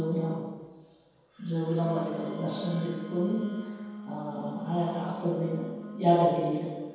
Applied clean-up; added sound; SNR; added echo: none; Wind instrument, woodwind instrument; 12 dB; reverberation time 1.2 s.